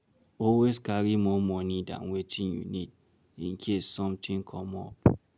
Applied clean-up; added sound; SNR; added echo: none; none; none; none.